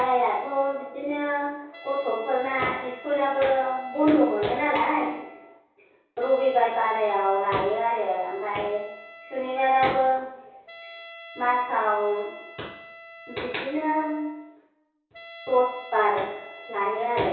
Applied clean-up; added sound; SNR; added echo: none; Wind instrument, woodwind instrument; 19 dB; reverberation time 0.6 s.